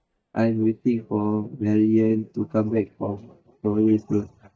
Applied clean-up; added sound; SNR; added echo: neural mask model DeepFilterNet 3.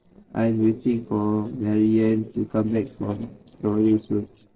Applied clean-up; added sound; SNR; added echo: neural separator model SepFormer DNS4.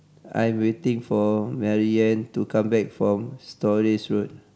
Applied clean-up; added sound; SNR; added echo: none; none; none; none.